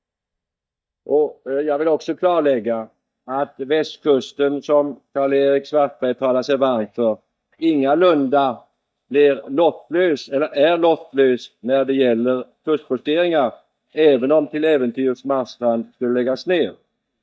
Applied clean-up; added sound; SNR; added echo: neural mask model DeepFilterNet 3.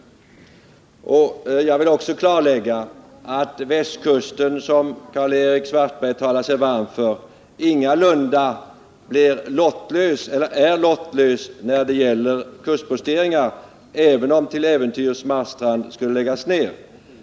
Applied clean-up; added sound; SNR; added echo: none; none; none; none.